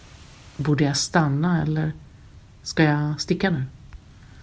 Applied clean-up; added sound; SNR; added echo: none; none; none; none.